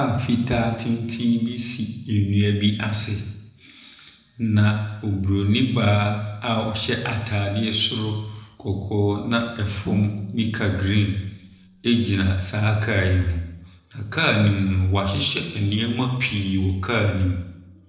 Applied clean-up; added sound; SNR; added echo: neural separator model SepFormer DNS4.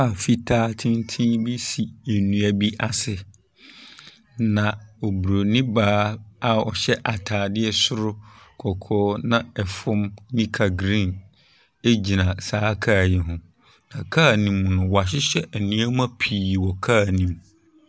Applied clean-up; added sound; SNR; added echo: none; none; none; none.